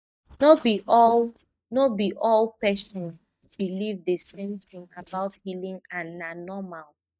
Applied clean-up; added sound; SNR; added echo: neural mask model DeepFilterNet 3.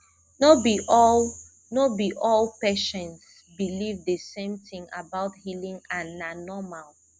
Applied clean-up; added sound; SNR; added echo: none; none; none; none.